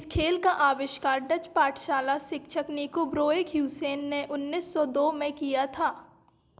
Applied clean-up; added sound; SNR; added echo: none; none; none; none.